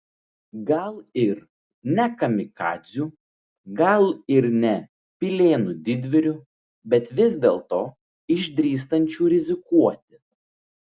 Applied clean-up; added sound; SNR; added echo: none; none; none; none.